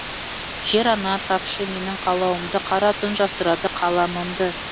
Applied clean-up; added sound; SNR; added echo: none; Water; 6 dB; none.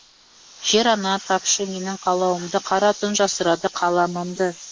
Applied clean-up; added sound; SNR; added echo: neural mask model Resemble Enhance denoiser.